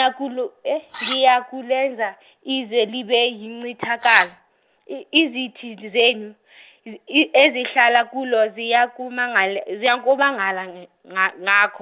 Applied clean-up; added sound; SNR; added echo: none; Cutlery, silverware; 10 dB; none.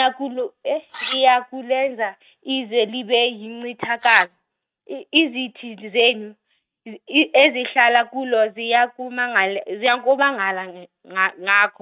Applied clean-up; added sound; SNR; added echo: neural mask model RNNoise.